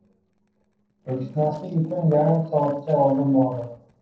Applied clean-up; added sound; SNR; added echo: neural separator model SepFormer DNS4.